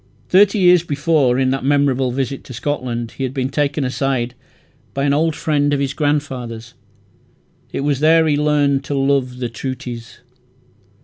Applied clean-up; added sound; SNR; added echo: none; none; none; none.